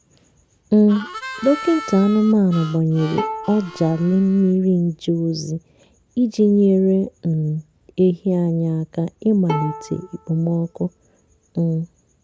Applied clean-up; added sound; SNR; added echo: none; Bowed string instrument + Harmonica; 13 dB; none.